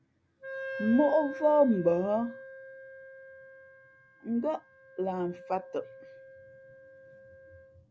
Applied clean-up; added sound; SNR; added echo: none; Wind instrument, woodwind instrument; 13 dB; none.